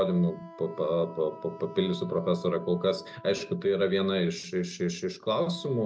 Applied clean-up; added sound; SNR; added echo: none; Wind instrument, woodwind instrument; 20 dB; none.